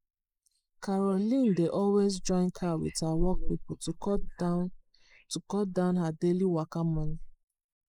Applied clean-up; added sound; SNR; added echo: neural mask model Resemble Enhance denoiser.